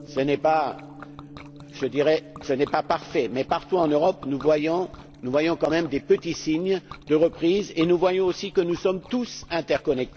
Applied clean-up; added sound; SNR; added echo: none; Gong + Liquid; 19 dB; none.